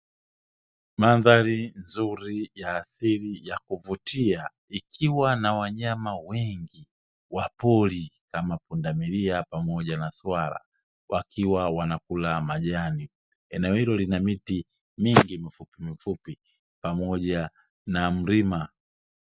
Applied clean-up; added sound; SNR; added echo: none; none; none; none.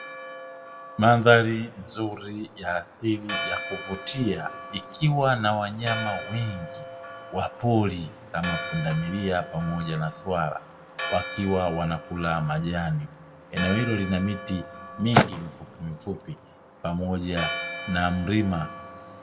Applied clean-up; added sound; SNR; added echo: none; Church bell; 11 dB; reverberation time 1.3 s.